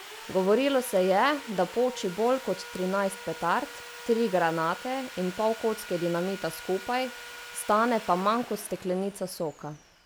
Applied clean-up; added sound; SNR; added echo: none; Sawing; 15 dB; none.